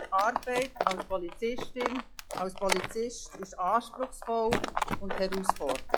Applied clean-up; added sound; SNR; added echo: classical method log-MMSE.